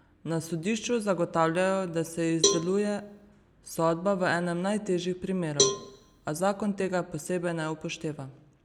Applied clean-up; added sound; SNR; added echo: none; Cowbell; 5 dB; none.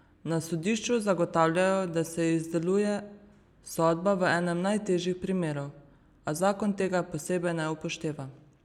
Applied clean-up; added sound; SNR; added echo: none; none; none; none.